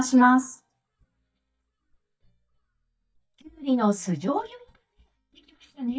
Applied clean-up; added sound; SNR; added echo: neural mask model DeepFilterNet 3.